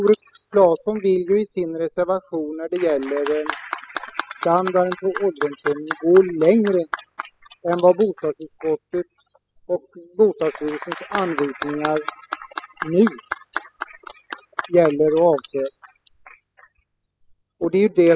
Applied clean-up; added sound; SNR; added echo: classical method spectral subtraction.